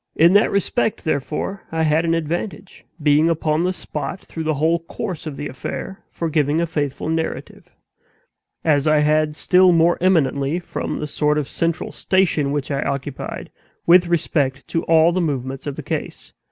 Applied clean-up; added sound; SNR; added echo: none; none; none; none.